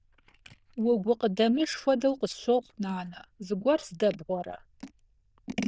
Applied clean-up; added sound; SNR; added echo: neural diffusion model UNIVERSE++.